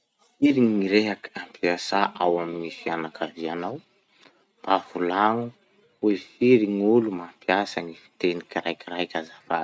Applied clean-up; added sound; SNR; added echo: none; none; none; none.